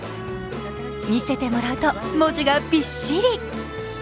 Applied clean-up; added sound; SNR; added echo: none; none; none; none.